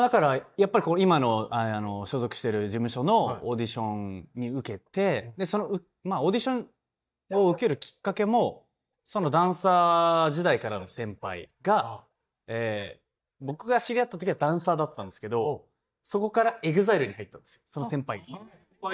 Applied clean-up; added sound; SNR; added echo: neural mask model DeepFilterNet 3.